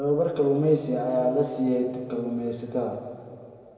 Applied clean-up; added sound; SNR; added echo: none; none; none; reverberation time 2.3 s.